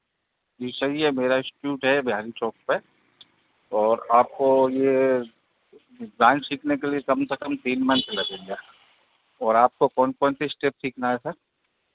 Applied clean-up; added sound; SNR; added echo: none; none; none; none.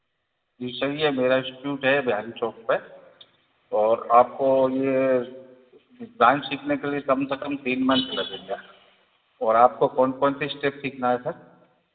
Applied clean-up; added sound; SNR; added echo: none; none; none; reverberation time 1.0 s.